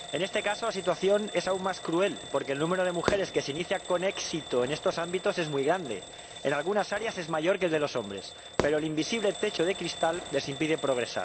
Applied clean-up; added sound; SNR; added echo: none; Alarm / Bell + Fire / Fireworks; 10 dB; none.